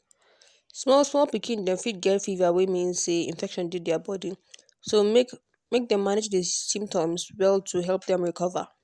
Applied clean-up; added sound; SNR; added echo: none; none; none; none.